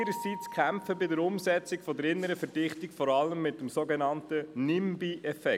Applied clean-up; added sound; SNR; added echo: none; Mallet percussion; 17 dB; none.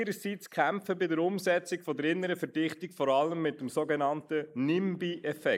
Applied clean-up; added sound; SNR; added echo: neural mask model Resemble Enhance denoiser.